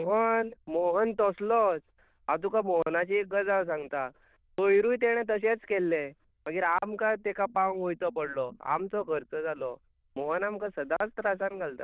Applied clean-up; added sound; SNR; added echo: neural diffusion model UNIVERSE++.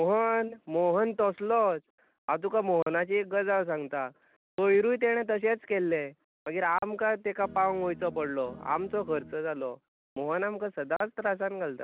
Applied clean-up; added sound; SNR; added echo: none; Guitar; 18 dB; none.